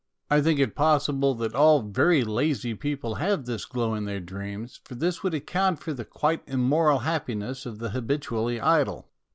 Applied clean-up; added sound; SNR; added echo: none; none; none; none.